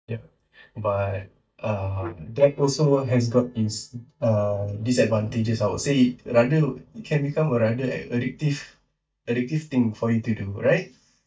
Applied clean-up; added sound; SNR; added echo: neural mask model DeepFilterNet 3.